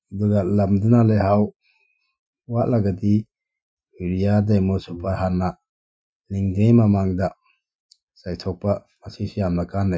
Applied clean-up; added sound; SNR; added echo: classical method Wiener filter.